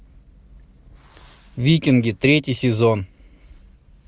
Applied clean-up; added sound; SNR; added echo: none; none; none; none.